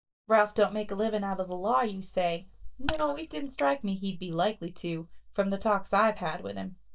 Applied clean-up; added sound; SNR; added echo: neural mask model DeepFilterNet 3.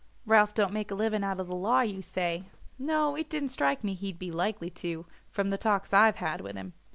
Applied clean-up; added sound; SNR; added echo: none; none; none; none.